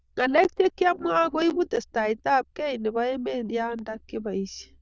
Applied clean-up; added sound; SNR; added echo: neural diffusion model UNIVERSE++.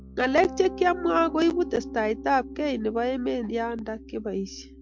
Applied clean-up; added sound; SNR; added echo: none; Piano; 13 dB; none.